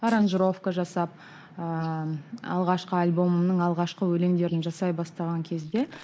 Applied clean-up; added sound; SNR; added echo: neural mask model Resemble Enhance denoiser.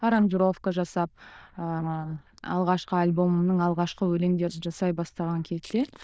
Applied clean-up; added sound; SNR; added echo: neural diffusion model UNIVERSE++.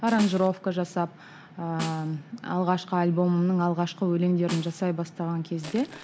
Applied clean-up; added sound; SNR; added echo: none; Crushing + Snare drum; 16 dB; none.